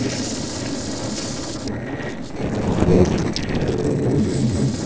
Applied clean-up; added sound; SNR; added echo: neural separator model SepFormer DNS4.